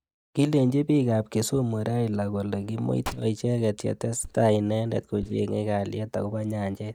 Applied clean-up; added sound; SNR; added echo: neural mask model DeepFilterNet 3.